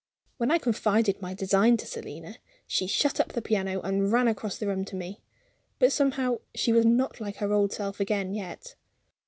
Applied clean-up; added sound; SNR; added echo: none; none; none; none.